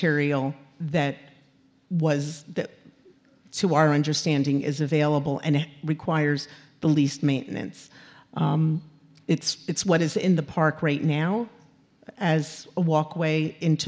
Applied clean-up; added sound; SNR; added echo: none; none; none; none.